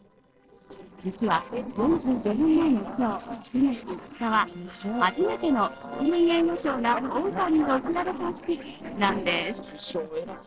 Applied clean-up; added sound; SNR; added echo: neural separator model SepFormer DNS4.